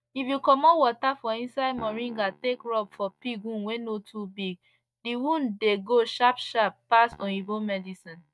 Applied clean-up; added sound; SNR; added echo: neural mask model DeepFilterNet 3.